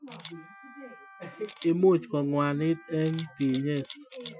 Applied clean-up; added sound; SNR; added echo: classical method Wiener filter.